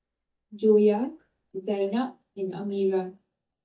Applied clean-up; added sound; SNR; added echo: neural mask model DeepFilterNet 3.